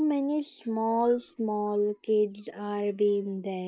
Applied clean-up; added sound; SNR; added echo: neural mask model DeepFilterNet 3.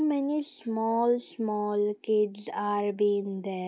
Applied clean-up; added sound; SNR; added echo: none; none; none; none.